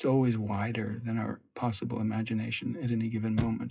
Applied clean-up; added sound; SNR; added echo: classical method WPE with log-MMSE.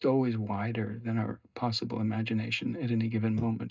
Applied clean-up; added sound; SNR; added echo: neural mask model DeepFilterNet 3.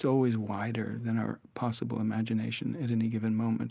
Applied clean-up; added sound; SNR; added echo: none; none; none; none.